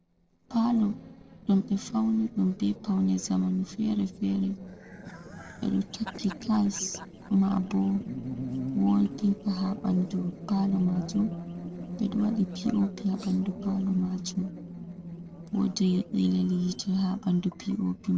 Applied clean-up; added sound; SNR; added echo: neural separator model SepFormer DNS4.